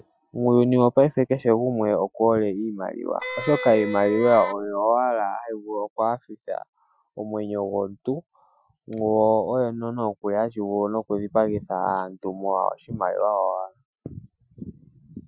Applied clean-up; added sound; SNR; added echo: classical method Wiener filter.